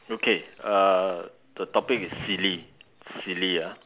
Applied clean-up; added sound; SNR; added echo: none; Subway, metro, underground; 18 dB; none.